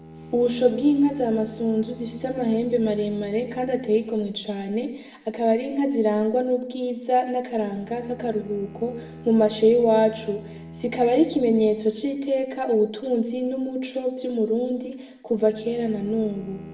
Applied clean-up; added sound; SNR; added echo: none; Bowed string instrument; 20 dB; reverberation time 0.8 s.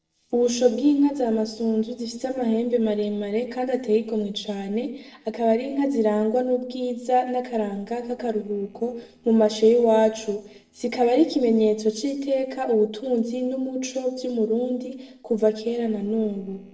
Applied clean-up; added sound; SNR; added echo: neural separator model SepFormer DNS4.